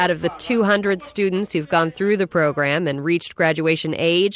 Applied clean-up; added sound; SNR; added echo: none; none; none; none.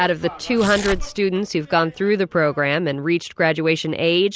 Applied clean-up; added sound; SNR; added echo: none; Tearing; 12 dB; none.